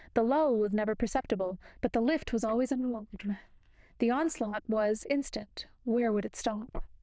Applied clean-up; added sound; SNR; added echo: neural diffusion model UNIVERSE++.